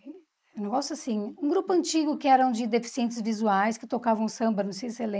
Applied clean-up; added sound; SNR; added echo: neural mask model Resemble Enhance denoiser.